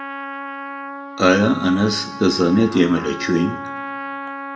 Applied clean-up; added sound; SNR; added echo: none; Trumpet; 11 dB; reverberation time 0.6 s.